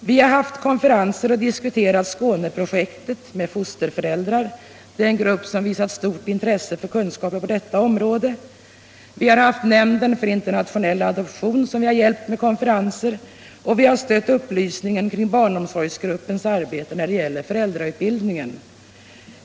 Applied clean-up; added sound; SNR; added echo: none; none; none; none.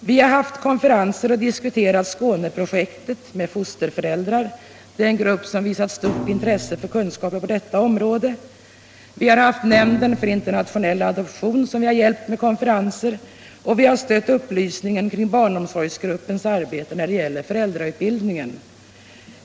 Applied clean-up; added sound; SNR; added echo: none; Thump, thud; 10 dB; none.